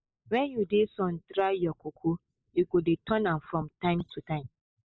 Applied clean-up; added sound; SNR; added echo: neural mask model Resemble Enhance denoiser.